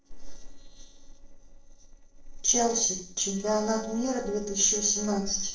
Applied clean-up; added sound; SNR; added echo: neural separator model SepFormer DNS4.